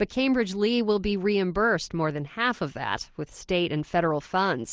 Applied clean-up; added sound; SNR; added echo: none; none; none; none.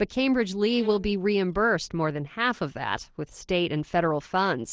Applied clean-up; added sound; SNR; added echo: neural separator model SepFormer DNS4.